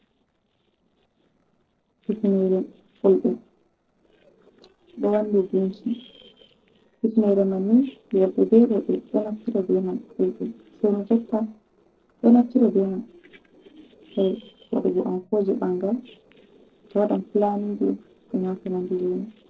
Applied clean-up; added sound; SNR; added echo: neural separator model SepFormer DNS4.